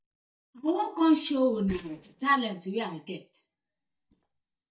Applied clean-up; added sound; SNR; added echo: neural mask model DeepFilterNet 3.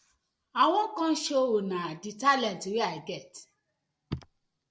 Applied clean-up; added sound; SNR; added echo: none; none; none; none.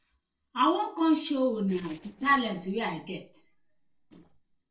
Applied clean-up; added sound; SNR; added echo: neural separator model SepFormer DNS4.